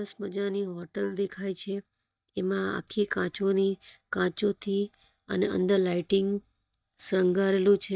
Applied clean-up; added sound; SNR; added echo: neural mask model DeepFilterNet 3.